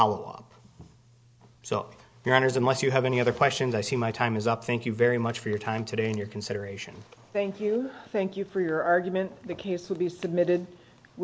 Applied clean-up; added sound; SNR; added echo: none; none; none; none.